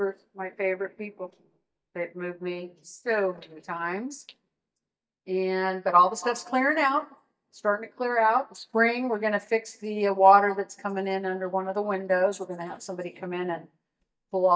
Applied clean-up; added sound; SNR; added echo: neural mask model DeepFilterNet 3.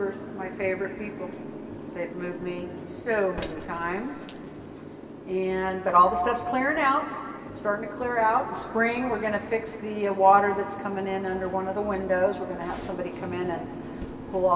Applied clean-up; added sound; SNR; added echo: none; Boat, Water vehicle; 13 dB; reverberation time 2.3 s.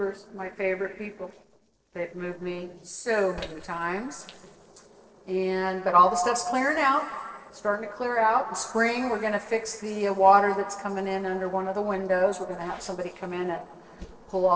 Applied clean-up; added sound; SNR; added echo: neural separator model SepFormer DNS4.